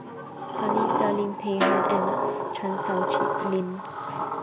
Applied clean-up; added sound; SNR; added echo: none; Snare drum + Sliding door; -4 dB; none.